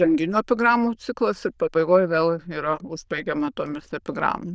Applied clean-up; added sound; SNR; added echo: neural diffusion model UNIVERSE++.